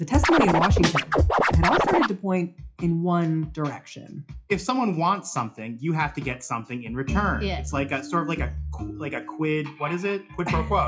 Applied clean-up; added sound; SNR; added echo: classical method WPE with log-MMSE.